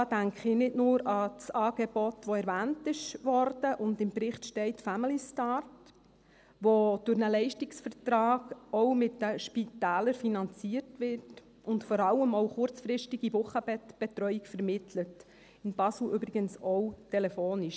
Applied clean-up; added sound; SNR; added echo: none; none; none; none.